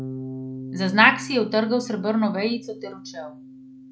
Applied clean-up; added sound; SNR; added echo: none; Bass guitar; 12 dB; none.